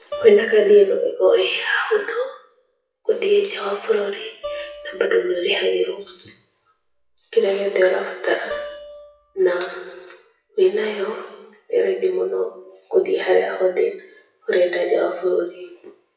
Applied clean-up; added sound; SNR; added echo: classical method WPE with log-MMSE.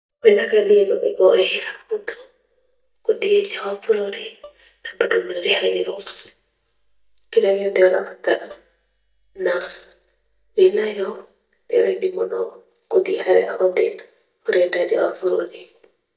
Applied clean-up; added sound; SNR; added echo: neural mask model DeepFilterNet 3.